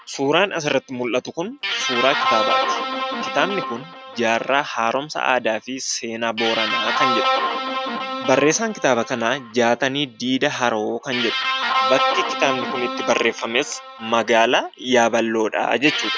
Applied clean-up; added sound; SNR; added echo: none; Guitar; 4 dB; none.